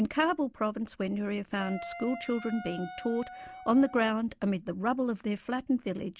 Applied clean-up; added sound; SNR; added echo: none; Wind instrument, woodwind instrument; 13 dB; none.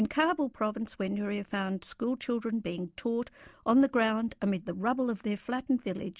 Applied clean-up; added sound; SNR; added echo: none; none; none; none.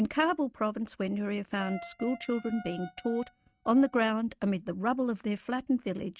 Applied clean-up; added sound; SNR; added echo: neural mask model RNNoise.